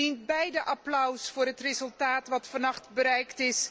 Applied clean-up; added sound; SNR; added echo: none; none; none; none.